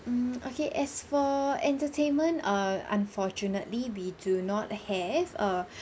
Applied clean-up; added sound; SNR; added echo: none; none; none; none.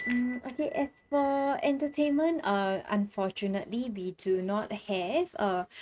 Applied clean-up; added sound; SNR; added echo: neural mask model RNNoise.